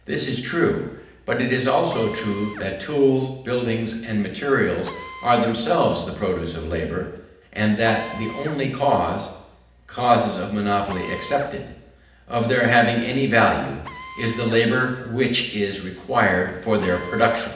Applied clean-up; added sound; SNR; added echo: none; Drill; 20 dB; reverberation time 0.8 s.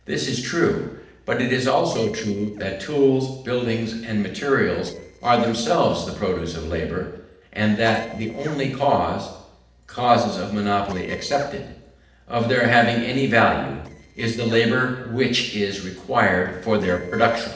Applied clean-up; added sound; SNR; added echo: neural separator model SepFormer DNS4.